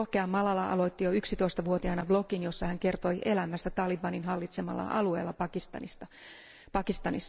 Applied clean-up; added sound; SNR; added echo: none; none; none; none.